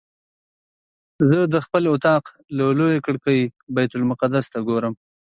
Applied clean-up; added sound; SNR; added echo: none; none; none; none.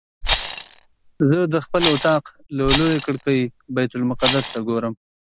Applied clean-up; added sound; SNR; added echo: none; Rattle; 6 dB; none.